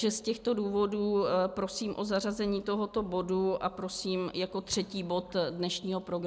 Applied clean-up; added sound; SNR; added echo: none; none; none; none.